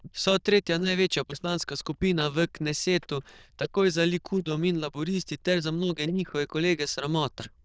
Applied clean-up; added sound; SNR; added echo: neural diffusion model UNIVERSE++.